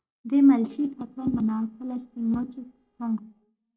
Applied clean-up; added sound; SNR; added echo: neural separator model SepFormer DNS4.